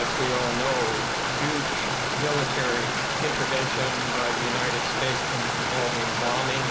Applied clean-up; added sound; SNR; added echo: none; Stream; -4 dB; none.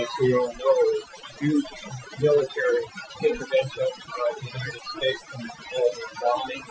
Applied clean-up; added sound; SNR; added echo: classical method Wiener filter.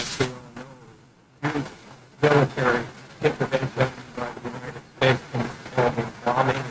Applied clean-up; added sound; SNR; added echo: neural mask model RNNoise.